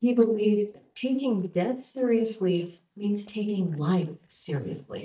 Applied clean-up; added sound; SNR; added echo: neural mask model DeepFilterNet 3.